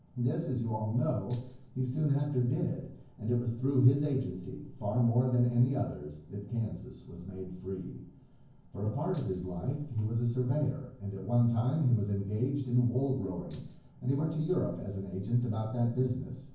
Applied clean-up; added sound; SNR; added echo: none; Rattle (instrument); 12 dB; reverberation time 0.9 s.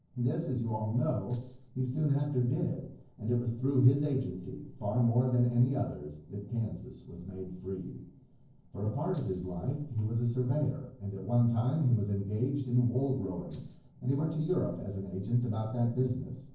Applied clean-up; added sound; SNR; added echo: neural separator model SepFormer DNS4.